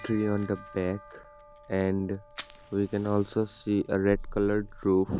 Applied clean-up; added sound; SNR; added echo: none; Fire + Bell; 16 dB; none.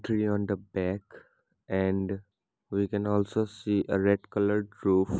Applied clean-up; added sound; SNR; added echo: none; none; none; none.